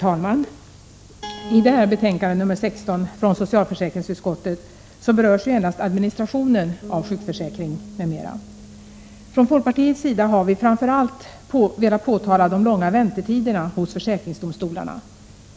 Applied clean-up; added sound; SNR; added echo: none; Guitar + Bass guitar; 19 dB; none.